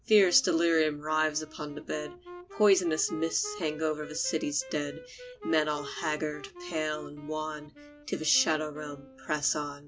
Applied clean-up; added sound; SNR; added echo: none; Wind instrument, woodwind instrument; 16 dB; none.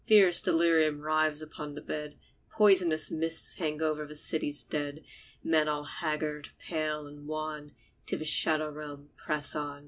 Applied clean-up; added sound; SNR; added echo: none; none; none; none.